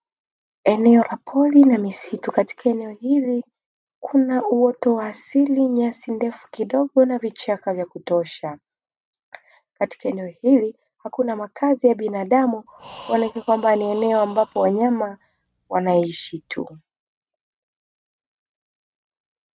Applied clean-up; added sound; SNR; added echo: neural mask model RNNoise.